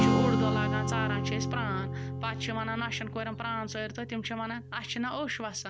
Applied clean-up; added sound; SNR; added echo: none; Strum; -3 dB; none.